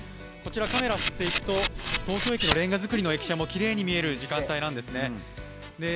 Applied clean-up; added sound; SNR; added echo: none; Camera; -2 dB; none.